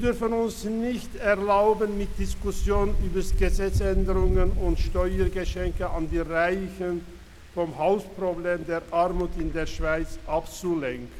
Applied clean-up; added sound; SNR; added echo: none; Wind; 1 dB; none.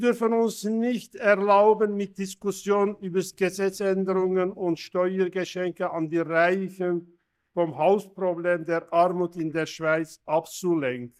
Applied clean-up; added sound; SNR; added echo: neural mask model DeepFilterNet 3.